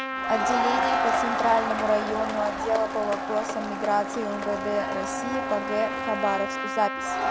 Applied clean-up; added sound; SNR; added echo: none; Crowd + Trumpet; 0 dB; none.